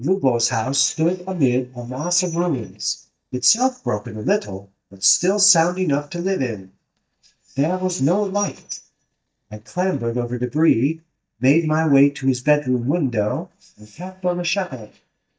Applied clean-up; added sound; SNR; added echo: neural mask model DeepFilterNet 3.